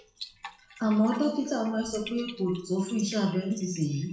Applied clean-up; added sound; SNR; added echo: classical method WPE with log-MMSE.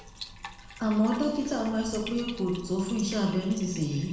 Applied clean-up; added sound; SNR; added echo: none; Bathtub (filling or washing); 16 dB; reverberation time 1.0 s.